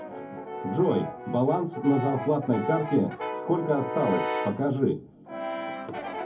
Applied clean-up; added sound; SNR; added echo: none; Brass instrument; 6 dB; reverberation time 0.3 s.